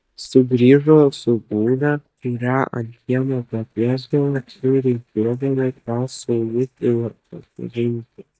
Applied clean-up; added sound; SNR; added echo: neural mask model DeepFilterNet 3.